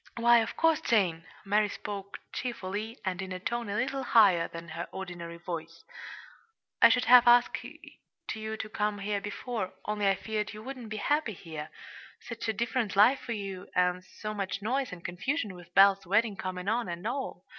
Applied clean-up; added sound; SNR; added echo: none; none; none; none.